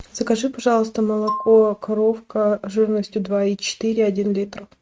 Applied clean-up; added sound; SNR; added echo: neural mask model RNNoise.